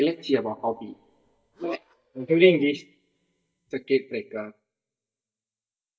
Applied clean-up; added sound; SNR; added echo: neural mask model DeepFilterNet 3.